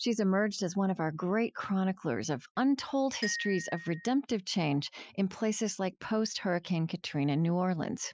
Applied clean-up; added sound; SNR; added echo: classical method Wiener filter.